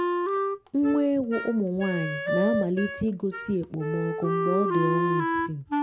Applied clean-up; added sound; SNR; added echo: none; Wind instrument, woodwind instrument; 1 dB; none.